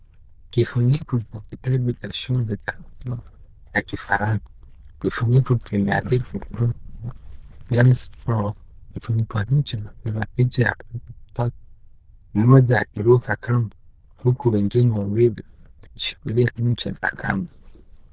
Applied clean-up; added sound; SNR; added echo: neural diffusion model UNIVERSE++.